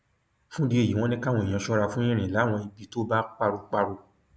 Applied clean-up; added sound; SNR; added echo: none; none; none; none.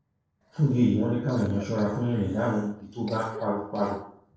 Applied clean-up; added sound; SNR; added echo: neural separator model SepFormer DNS4.